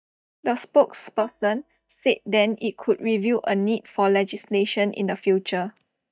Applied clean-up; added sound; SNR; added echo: neural mask model DeepFilterNet 3.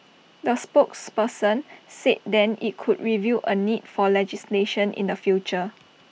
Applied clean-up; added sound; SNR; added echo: none; none; none; none.